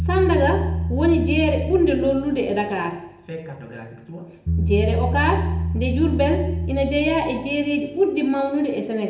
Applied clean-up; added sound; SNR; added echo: none; Bass guitar; 4 dB; reverberation time 0.8 s.